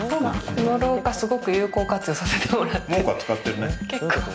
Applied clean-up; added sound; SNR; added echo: none; none; none; none.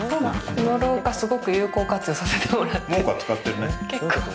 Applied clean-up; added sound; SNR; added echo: none; Trumpet; 16 dB; none.